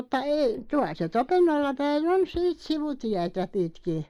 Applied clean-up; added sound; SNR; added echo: neural mask model Resemble Enhance denoiser.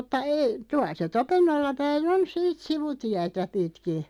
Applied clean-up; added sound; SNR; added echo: none; none; none; none.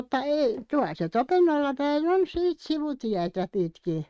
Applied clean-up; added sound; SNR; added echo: neural mask model RNNoise.